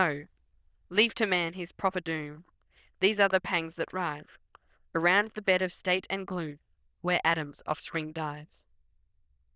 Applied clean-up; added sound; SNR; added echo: neural diffusion model UNIVERSE++.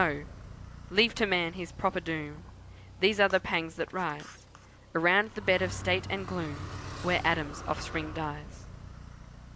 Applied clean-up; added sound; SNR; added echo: none; Car; 12 dB; none.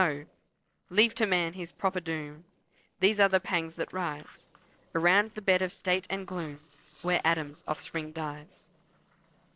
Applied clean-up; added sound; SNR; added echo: neural separator model SepFormer DNS4.